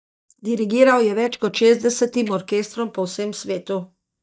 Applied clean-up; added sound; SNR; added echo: neural mask model DeepFilterNet 3.